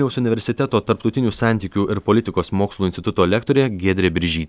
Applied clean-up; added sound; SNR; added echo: none; none; none; none.